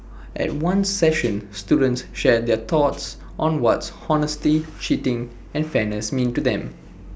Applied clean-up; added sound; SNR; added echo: none; none; none; none.